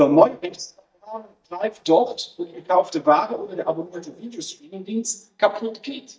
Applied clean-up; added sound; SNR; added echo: neural mask model DeepFilterNet 3.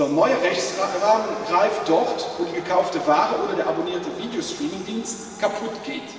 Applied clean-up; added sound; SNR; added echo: none; Crowd; 18 dB; reverberation time 2.7 s.